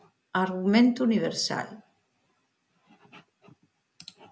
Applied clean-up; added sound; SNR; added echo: none; none; none; none.